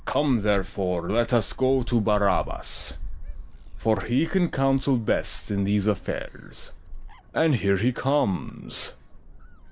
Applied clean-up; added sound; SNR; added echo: none; Gull, seagull; 10 dB; none.